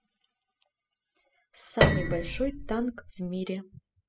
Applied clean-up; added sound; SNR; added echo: classical method spectral subtraction.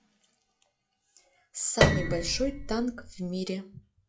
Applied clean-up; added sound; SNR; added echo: classical method log-MMSE.